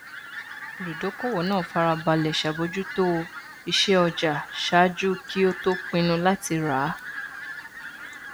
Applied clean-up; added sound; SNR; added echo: none; Fowl; 12 dB; none.